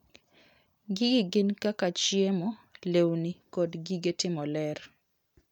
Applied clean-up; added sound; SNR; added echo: none; none; none; none.